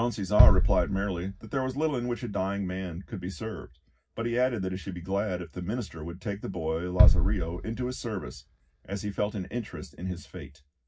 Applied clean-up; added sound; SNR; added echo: none; Bass drum; -3 dB; reverberation time 0.4 s.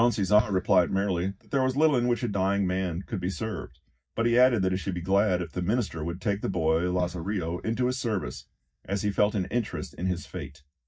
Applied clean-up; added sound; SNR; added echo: neural mask model DeepFilterNet 3.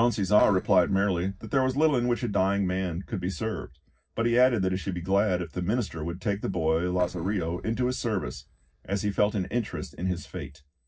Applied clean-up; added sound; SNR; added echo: neural separator model SepFormer DNS4.